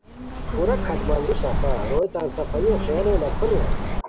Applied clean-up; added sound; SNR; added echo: none; Bird; -2 dB; reverberation time 0.8 s.